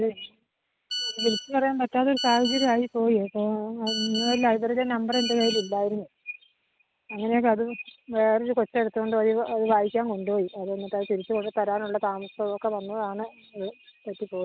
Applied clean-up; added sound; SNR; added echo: none; Telephone; 7 dB; none.